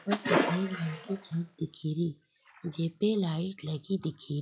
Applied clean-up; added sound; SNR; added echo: classical method log-MMSE.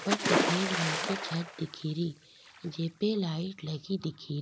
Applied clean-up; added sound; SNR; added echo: none; Splash, splatter; 1 dB; none.